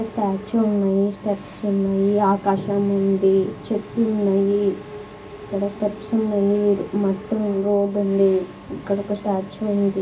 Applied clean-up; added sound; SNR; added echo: none; Engine / Mechanisms; 17 dB; reverberation time 0.4 s.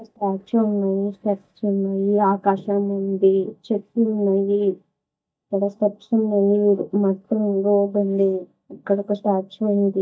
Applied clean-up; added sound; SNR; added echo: neural mask model DeepFilterNet 3.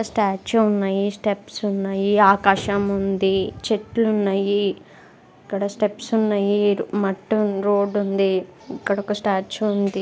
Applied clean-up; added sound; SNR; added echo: none; none; none; none.